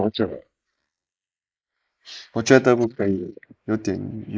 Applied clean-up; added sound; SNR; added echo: neural mask model Resemble Enhance denoiser.